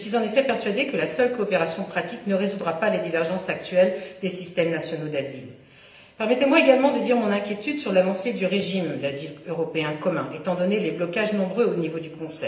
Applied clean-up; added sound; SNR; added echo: none; none; none; reverberation time 0.8 s.